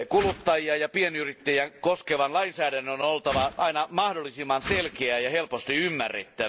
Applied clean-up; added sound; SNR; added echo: none; Whoosh, swoosh, swish; 11 dB; none.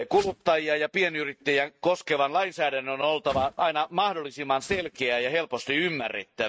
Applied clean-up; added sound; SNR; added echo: neural mask model RNNoise.